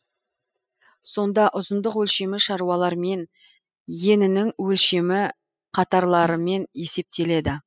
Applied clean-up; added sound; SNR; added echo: classical method spectral subtraction.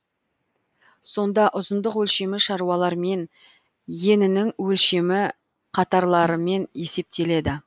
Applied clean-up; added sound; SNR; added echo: neural mask model Resemble Enhance denoiser.